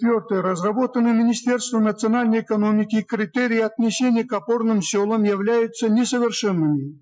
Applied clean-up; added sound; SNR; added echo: classical method Wiener filter.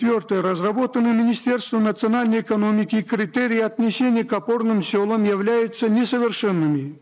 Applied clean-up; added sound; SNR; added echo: neural mask model Resemble Enhance denoiser.